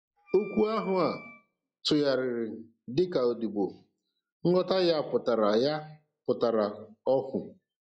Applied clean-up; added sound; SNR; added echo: classical method log-MMSE.